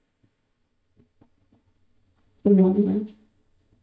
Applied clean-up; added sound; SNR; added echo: neural mask model DeepFilterNet 3.